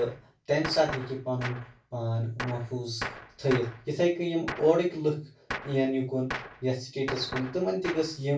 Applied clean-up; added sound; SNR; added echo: none; Gunshot, gunfire; 11 dB; reverberation time 0.2 s.